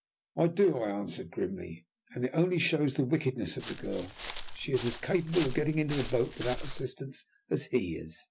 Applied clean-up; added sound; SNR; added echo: none; Walk, footsteps; 6 dB; none.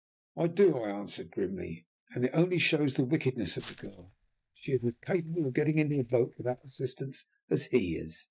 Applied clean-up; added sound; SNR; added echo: neural mask model DeepFilterNet 3.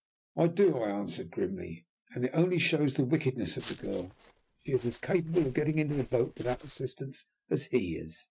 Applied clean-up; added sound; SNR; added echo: neural mask model RNNoise.